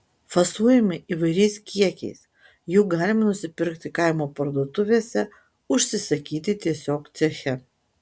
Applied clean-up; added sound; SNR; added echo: none; none; none; none.